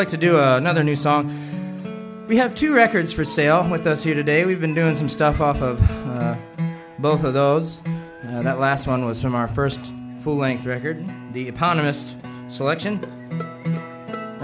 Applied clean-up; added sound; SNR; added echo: none; none; none; none.